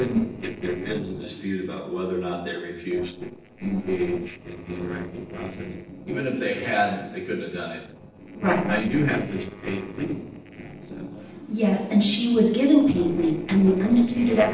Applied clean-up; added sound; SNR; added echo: neural separator model SepFormer DNS4.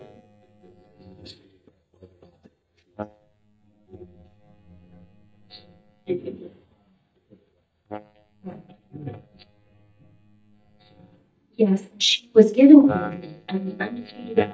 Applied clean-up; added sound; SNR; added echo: neural mask model DeepFilterNet 3.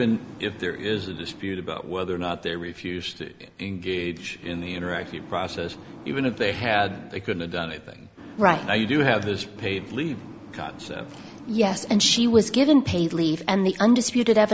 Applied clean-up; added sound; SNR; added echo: none; none; none; none.